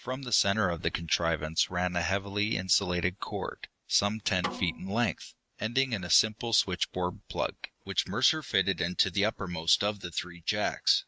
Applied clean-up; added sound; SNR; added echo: neural mask model RNNoise.